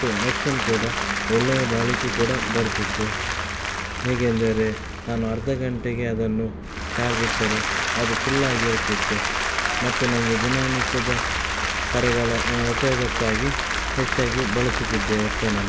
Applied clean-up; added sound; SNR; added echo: none; Applause; 2 dB; none.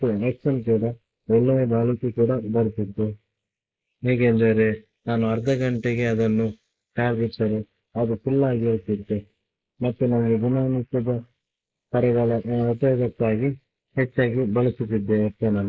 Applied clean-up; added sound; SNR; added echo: neural mask model Resemble Enhance denoiser.